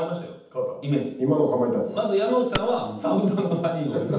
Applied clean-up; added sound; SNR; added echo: none; Clapping; 6 dB; reverberation time 0.8 s.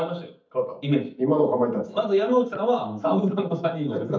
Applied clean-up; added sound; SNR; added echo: neural mask model DeepFilterNet 3.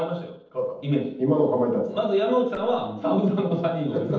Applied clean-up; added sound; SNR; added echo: neural separator model SepFormer DNS4.